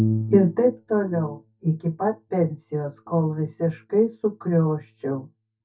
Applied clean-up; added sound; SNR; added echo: neural mask model DeepFilterNet 3.